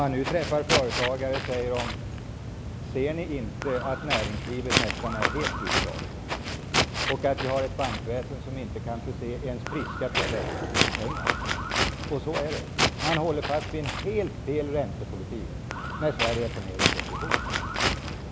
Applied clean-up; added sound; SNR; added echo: none; Dog + Walk, footsteps; -2 dB; none.